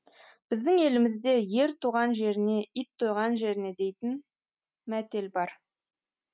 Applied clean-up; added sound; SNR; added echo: none; none; none; none.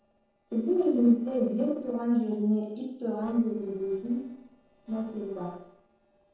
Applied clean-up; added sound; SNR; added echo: neural separator model SepFormer DNS4.